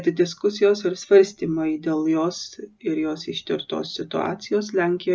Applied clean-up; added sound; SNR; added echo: none; none; none; none.